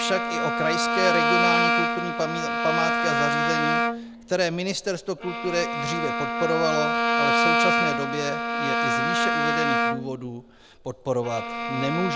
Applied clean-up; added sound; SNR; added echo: none; Bowed string instrument; -4 dB; none.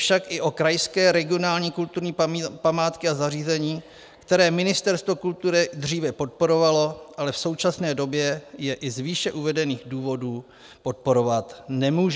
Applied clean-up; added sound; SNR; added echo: none; none; none; none.